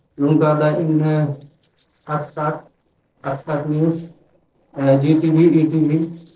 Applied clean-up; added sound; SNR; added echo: neural separator model SepFormer DNS4.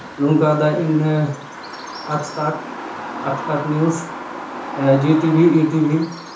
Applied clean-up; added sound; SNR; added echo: none; Bird vocalization, bird call, bird song; 12 dB; reverberation time 0.9 s.